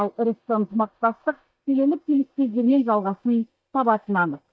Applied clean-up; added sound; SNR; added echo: neural mask model DeepFilterNet 3.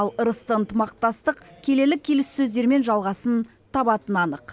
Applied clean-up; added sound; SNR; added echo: none; none; none; none.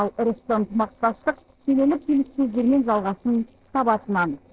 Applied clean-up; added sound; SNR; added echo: neural separator model SepFormer DNS4.